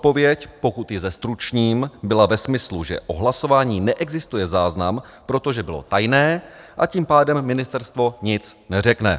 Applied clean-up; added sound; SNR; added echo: none; none; none; none.